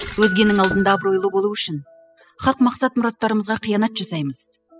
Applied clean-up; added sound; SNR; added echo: classical method spectral subtraction.